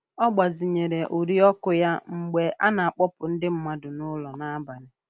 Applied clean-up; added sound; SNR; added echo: none; none; none; none.